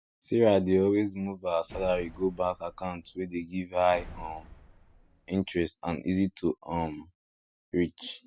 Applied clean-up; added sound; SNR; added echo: none; Slam; 18 dB; none.